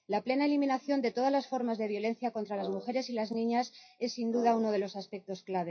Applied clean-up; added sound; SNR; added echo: classical method WPE with log-MMSE.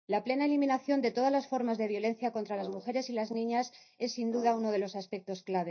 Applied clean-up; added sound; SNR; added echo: neural mask model DeepFilterNet 3.